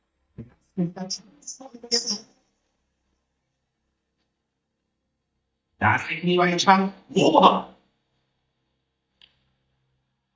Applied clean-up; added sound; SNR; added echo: neural mask model DeepFilterNet 3.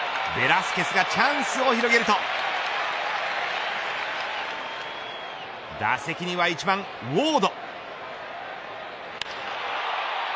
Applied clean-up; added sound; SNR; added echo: none; none; none; none.